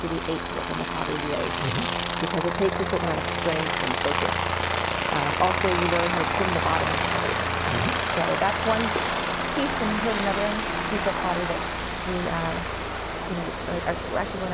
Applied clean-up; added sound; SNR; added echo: none; Aircraft; -3 dB; none.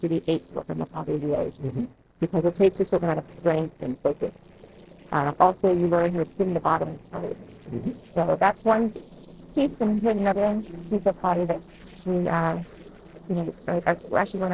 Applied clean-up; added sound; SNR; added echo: neural separator model SepFormer DNS4.